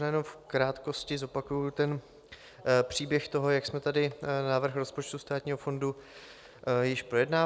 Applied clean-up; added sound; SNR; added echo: none; none; none; none.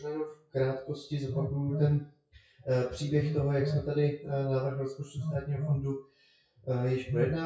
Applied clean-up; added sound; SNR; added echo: classical method WPE with log-MMSE.